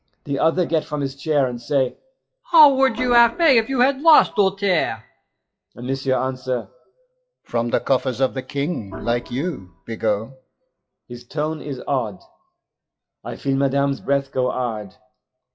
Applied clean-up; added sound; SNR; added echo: classical method WPE with log-MMSE.